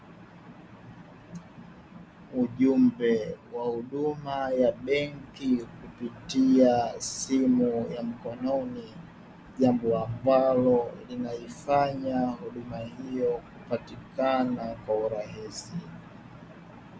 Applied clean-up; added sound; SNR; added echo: none; none; none; none.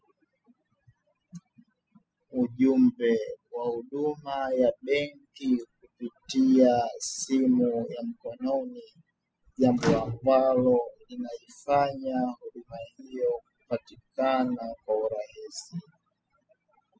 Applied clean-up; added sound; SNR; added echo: classical method spectral subtraction.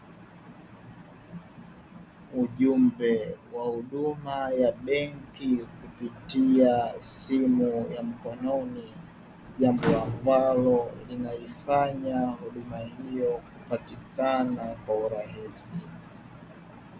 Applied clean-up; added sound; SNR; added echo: none; Microwave oven; 10 dB; none.